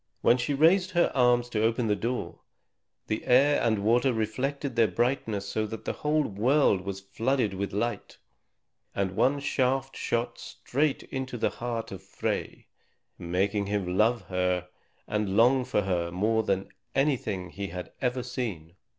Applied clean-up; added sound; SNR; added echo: none; none; none; none.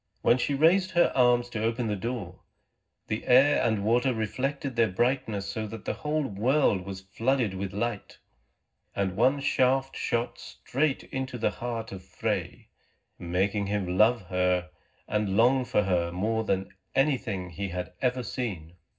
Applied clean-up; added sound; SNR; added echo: none; none; none; reverberation time 0.4 s.